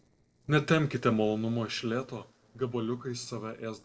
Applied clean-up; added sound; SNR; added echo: neural separator model SepFormer DNS4.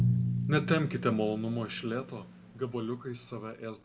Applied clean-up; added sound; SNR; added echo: none; Drum; 2 dB; reverberation time 1.8 s.